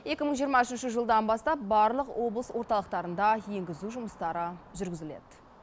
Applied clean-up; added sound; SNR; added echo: none; none; none; none.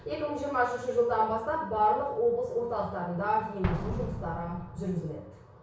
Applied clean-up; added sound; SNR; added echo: none; Explosion; 11 dB; reverberation time 0.6 s.